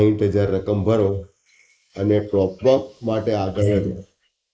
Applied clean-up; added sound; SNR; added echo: neural mask model Resemble Enhance denoiser.